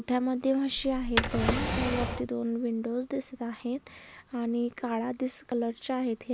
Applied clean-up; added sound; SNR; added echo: none; Drawer open or close; -1 dB; none.